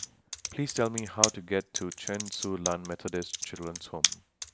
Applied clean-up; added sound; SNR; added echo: none; Computer keyboard; 0 dB; none.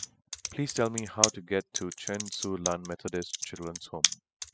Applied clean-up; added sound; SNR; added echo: classical method spectral subtraction.